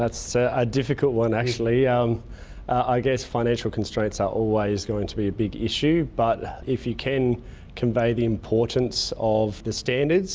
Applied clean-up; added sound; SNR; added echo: none; none; none; none.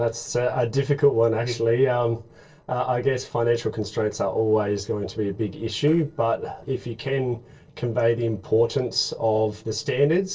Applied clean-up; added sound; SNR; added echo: neural separator model SepFormer DNS4.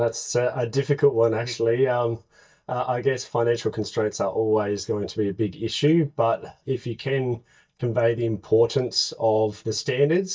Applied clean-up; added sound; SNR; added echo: neural mask model DeepFilterNet 3.